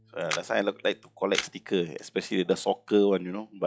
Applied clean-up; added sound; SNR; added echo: classical method log-MMSE.